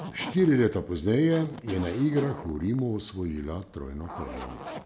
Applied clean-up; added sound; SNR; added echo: none; Zipper (clothing); 14 dB; none.